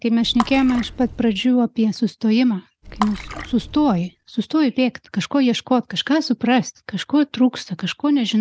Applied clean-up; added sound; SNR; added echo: none; Water / Splash, splatter; 12 dB; none.